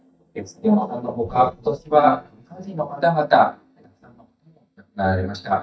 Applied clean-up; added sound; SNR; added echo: neural mask model DeepFilterNet 3.